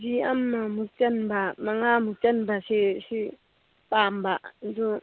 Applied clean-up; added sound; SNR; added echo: none; none; none; none.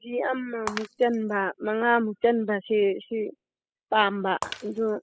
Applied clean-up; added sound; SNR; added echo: classical method spectral subtraction.